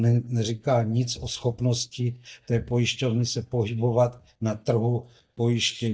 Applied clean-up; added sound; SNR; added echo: neural mask model DeepFilterNet 3.